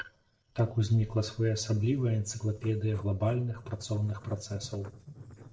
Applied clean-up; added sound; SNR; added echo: neural separator model SepFormer DNS4.